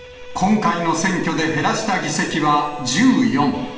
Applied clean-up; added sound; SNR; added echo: none; Bowed string instrument; 20 dB; reverberation time 1.1 s.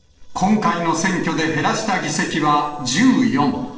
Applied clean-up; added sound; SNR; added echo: neural separator model SepFormer DNS4.